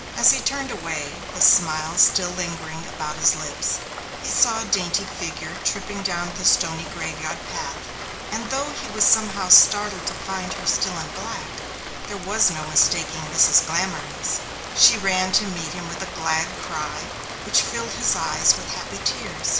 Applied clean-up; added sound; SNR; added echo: none; Rain; 9 dB; reverberation time 0.8 s.